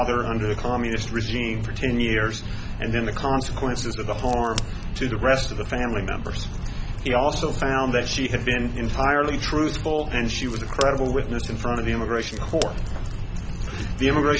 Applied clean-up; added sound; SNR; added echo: none; Crack; 17 dB; none.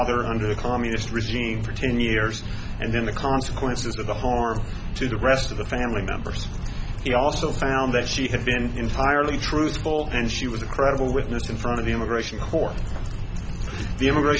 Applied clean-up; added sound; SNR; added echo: none; none; none; none.